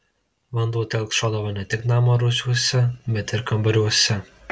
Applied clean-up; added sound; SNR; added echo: none; none; none; none.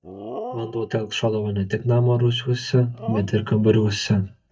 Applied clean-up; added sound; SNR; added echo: neural mask model DeepFilterNet 3.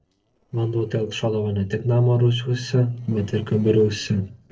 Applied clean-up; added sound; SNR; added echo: neural separator model SepFormer DNS4.